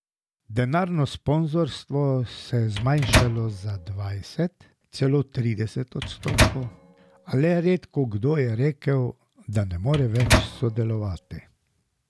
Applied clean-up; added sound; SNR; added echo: none; Microwave oven; 1 dB; none.